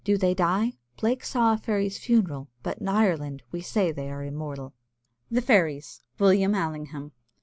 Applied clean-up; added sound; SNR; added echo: none; none; none; none.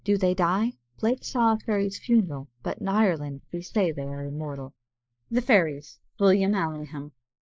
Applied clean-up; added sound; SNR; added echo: neural mask model Resemble Enhance denoiser.